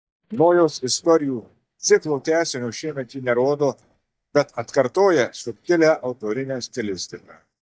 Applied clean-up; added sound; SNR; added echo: neural mask model DeepFilterNet 3.